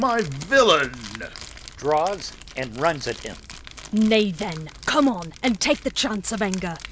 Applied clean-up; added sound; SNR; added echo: none; Crumpling, crinkling; 17 dB; none.